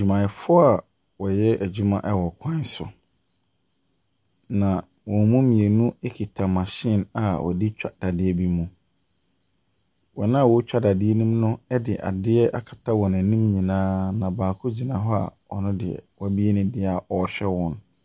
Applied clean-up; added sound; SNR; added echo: none; none; none; none.